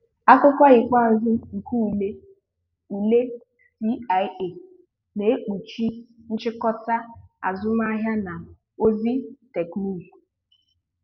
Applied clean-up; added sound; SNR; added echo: none; none; none; none.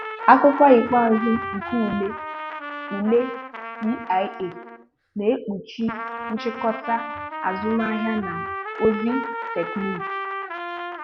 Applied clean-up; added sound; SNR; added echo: none; Trumpet; 9 dB; none.